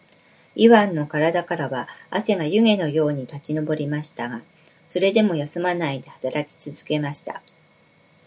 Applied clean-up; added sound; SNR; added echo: none; none; none; none.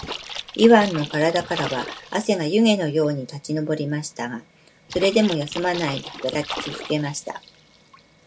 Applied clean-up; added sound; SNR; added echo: none; Splash, splatter; 13 dB; none.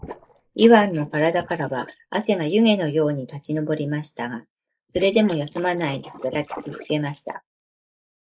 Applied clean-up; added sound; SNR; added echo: neural mask model Resemble Enhance denoiser.